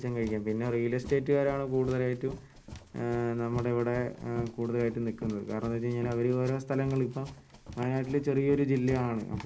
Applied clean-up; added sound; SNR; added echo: none; Run; 16 dB; none.